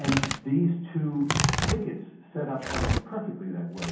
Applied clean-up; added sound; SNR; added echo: none; Tearing; 1 dB; reverberation time 0.7 s.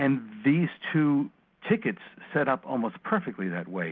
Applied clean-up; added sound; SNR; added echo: none; none; none; none.